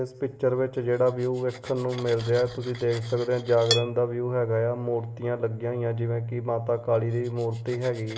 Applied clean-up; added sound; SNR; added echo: none; Cutlery, silverware; 15 dB; reverberation time 1.3 s.